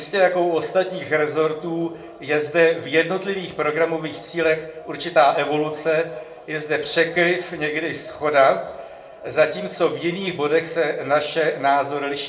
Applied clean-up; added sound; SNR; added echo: none; none; none; reverberation time 0.5 s.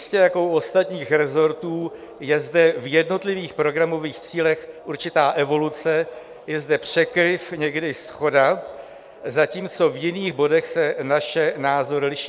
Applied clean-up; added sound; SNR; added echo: none; none; none; none.